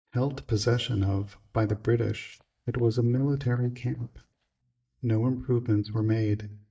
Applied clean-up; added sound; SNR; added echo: neural mask model DeepFilterNet 3.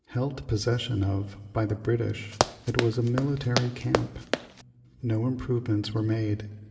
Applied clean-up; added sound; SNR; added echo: none; Run; 3 dB; reverberation time 2.2 s.